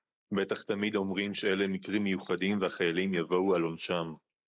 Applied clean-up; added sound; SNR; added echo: neural mask model Resemble Enhance denoiser.